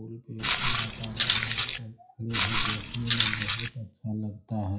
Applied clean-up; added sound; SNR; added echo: classical method WPE with log-MMSE.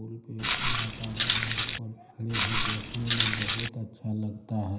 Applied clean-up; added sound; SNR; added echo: none; Walk, footsteps; -5 dB; reverberation time 0.9 s.